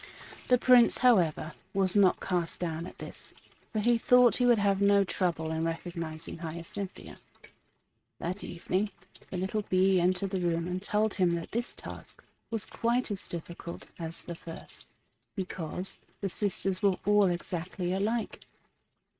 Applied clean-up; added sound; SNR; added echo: neural mask model RNNoise.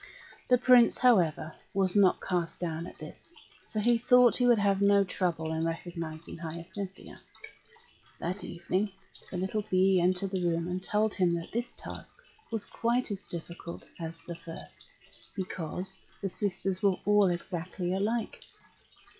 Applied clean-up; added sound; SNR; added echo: classical method log-MMSE.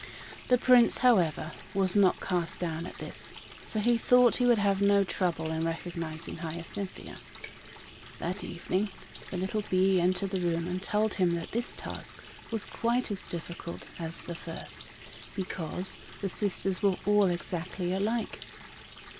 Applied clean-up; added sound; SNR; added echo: none; Water tap, faucet; 17 dB; none.